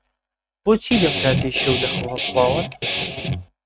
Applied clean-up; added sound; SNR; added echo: neural mask model RNNoise.